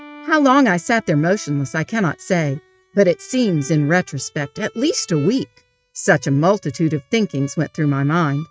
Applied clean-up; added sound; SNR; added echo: neural mask model RNNoise.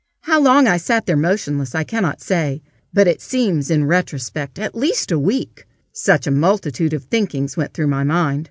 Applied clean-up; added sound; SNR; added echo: none; none; none; none.